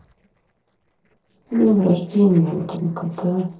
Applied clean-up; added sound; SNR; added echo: neural separator model SepFormer DNS4.